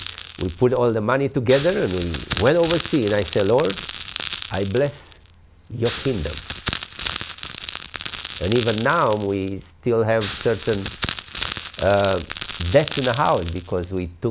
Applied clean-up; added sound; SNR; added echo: none; Crackle; 11 dB; none.